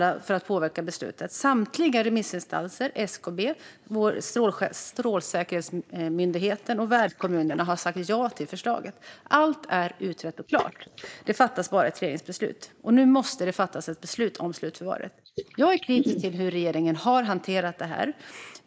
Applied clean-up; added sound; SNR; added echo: neural mask model Resemble Enhance denoiser.